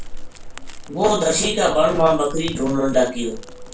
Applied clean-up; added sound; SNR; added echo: none; Crackle; 9 dB; reverberation time 0.2 s.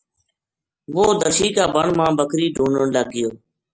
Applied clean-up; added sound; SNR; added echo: none; none; none; none.